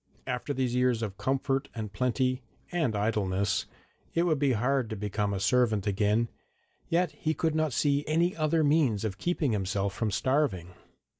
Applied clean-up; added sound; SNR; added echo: none; none; none; none.